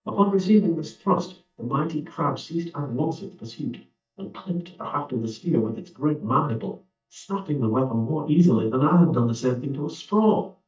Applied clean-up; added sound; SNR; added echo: neural mask model DeepFilterNet 3.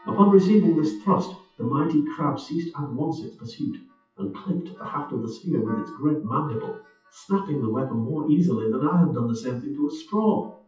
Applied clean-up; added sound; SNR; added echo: classical method WPE with log-MMSE.